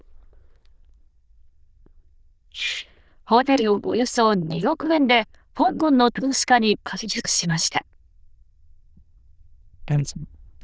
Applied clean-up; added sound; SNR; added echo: neural diffusion model UNIVERSE++.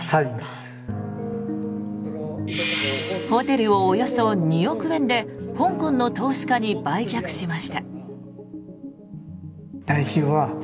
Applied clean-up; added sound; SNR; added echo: none; Bowed string instrument; 20 dB; none.